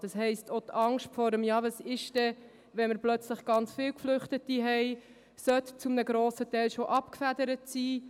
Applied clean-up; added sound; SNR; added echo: none; none; none; none.